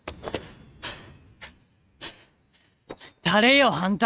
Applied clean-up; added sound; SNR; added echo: neural mask model RNNoise.